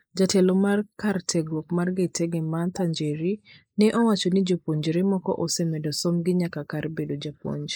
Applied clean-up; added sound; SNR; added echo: neural mask model Resemble Enhance denoiser.